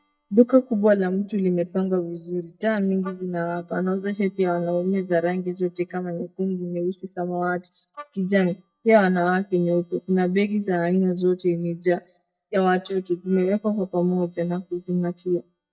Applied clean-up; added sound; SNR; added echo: neural mask model DeepFilterNet 3.